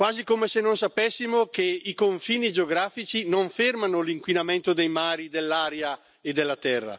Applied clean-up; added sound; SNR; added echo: none; none; none; none.